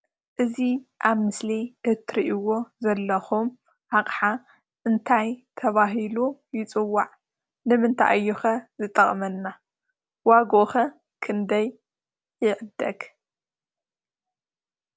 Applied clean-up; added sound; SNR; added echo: none; none; none; none.